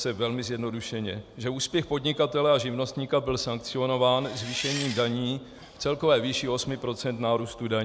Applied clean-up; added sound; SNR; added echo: none; Engine; 9 dB; none.